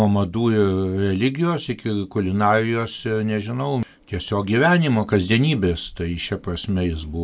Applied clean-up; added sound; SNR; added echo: none; none; none; none.